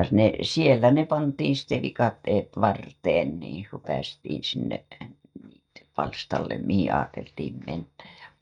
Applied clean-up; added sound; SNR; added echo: neural mask model DeepFilterNet 3.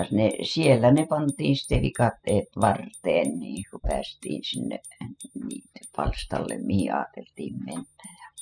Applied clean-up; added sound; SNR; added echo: classical method spectral subtraction.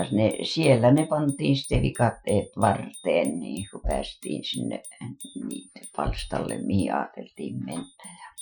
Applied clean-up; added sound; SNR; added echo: classical method Wiener filter.